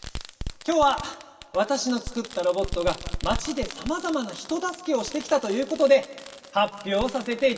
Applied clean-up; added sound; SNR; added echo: none; Fireworks; 11 dB; reverberation time 1.7 s.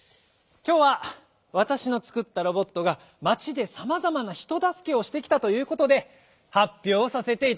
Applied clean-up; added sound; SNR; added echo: none; none; none; none.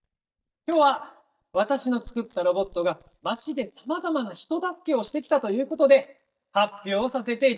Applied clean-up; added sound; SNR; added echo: neural mask model DeepFilterNet 3.